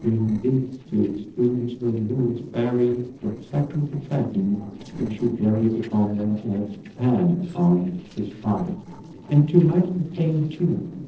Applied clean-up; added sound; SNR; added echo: neural separator model SepFormer DNS4.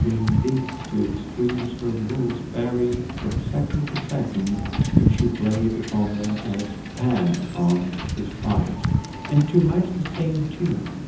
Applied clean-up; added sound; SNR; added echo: none; Wind / Boat, Water vehicle; 3 dB; reverberation time 0.8 s.